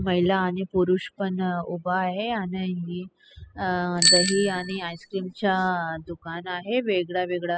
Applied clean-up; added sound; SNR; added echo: classical method spectral subtraction.